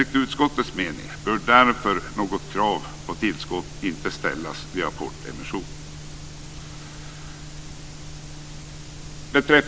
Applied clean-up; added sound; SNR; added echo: none; none; none; none.